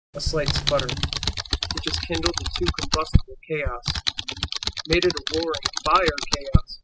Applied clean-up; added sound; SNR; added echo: classical method spectral subtraction.